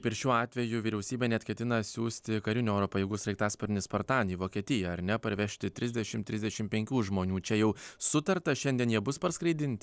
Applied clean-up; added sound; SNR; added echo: none; none; none; none.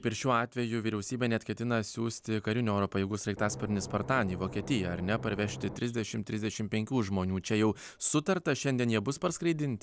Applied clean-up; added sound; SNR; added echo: none; Engine / Boat, Water vehicle; 11 dB; none.